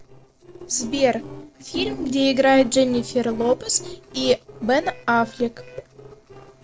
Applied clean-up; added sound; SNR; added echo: neural separator model SepFormer DNS4.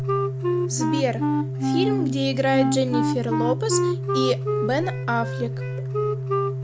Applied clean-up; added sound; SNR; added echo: none; Organ + Wind instrument, woodwind instrument; -3 dB; none.